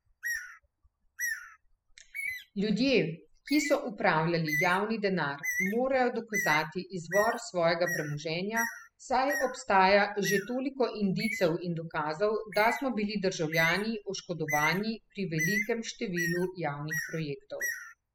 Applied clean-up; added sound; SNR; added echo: classical method spectral subtraction.